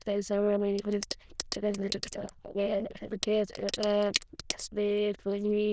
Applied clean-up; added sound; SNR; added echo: neural diffusion model UNIVERSE++.